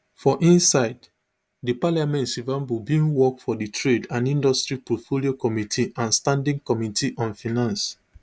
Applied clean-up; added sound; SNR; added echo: none; none; none; none.